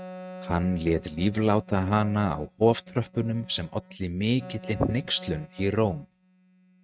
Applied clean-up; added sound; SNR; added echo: neural mask model RNNoise.